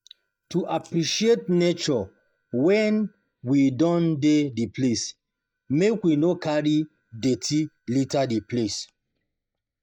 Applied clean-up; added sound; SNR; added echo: neural mask model DeepFilterNet 3.